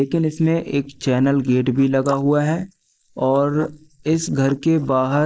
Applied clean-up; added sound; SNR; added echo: neural mask model Resemble Enhance denoiser.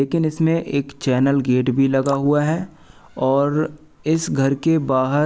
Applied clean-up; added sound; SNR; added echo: none; none; none; none.